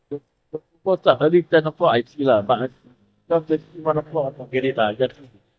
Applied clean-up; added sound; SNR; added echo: neural mask model DeepFilterNet 3.